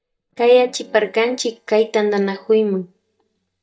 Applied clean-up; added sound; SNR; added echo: neural mask model DeepFilterNet 3.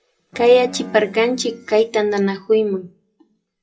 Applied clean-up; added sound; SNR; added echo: classical method WPE with log-MMSE.